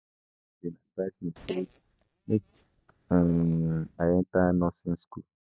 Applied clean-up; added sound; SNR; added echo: neural mask model DeepFilterNet 3.